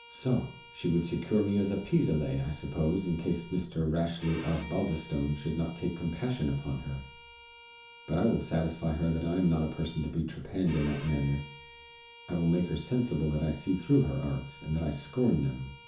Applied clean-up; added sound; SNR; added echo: none; Bowed string instrument; 20 dB; reverberation time 0.9 s.